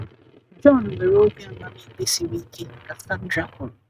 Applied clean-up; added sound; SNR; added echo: neural mask model RNNoise.